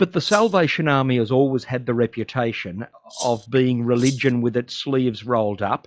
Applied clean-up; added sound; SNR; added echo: classical method log-MMSE.